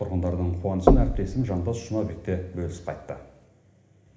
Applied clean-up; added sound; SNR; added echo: none; Knock; -2 dB; reverberation time 1.0 s.